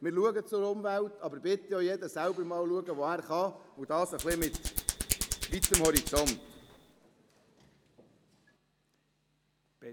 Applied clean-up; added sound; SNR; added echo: none; Hands; 0 dB; none.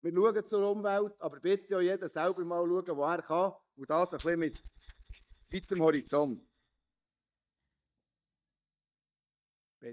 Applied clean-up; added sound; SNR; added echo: neural mask model DeepFilterNet 3.